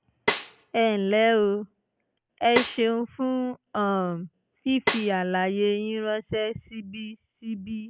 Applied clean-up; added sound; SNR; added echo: none; Snare drum; 6 dB; none.